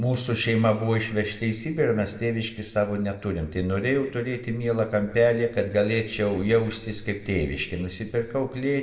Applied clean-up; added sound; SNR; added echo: none; none; none; reverberation time 0.8 s.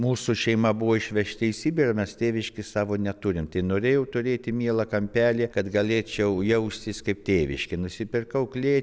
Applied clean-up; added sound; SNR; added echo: none; none; none; none.